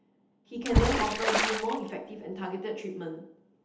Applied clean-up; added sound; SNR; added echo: none; Water / Splash, splatter; -5 dB; reverberation time 0.8 s.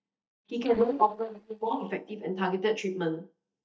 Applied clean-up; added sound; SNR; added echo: neural mask model DeepFilterNet 3.